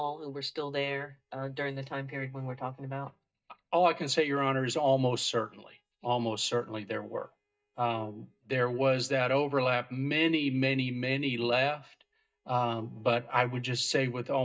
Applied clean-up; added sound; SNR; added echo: neural mask model DeepFilterNet 3.